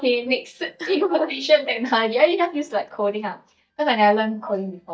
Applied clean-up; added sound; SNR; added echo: neural mask model DeepFilterNet 3.